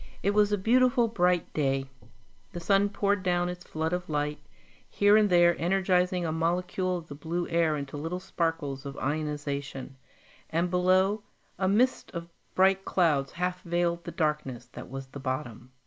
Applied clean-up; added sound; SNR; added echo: none; none; none; none.